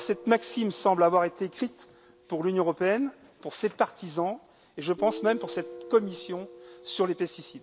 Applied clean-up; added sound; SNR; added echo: none; Guitar; 17 dB; none.